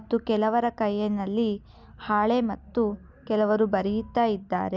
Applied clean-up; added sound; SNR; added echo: none; none; none; none.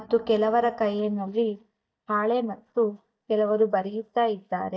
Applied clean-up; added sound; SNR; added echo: neural mask model DeepFilterNet 3.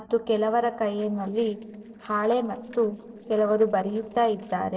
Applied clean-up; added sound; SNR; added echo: neural separator model SepFormer DNS4.